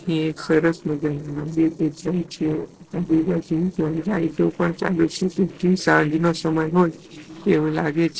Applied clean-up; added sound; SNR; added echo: neural separator model SepFormer DNS4.